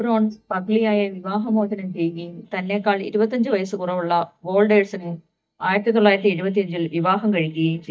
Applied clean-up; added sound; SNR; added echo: neural mask model DeepFilterNet 3.